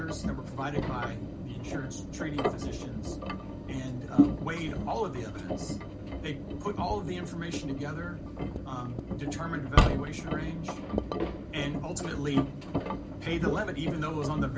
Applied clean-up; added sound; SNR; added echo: none; Engine; -4 dB; none.